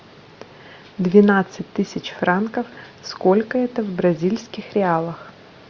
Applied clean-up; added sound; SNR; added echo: none; none; none; none.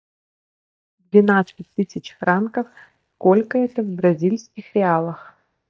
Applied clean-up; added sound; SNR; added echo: neural mask model DeepFilterNet 3.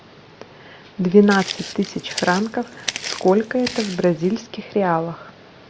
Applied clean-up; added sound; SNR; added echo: none; Walk, footsteps; 11 dB; none.